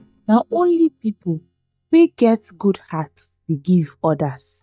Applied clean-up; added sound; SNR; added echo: neural mask model DeepFilterNet 3.